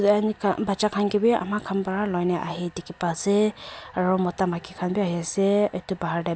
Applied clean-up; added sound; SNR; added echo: none; none; none; none.